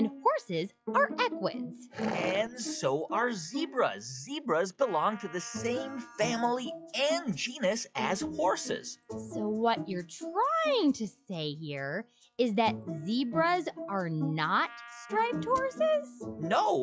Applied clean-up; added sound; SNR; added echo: classical method log-MMSE.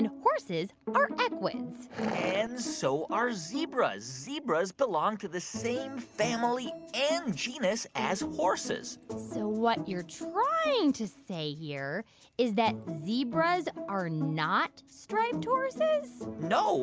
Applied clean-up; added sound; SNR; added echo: none; none; none; none.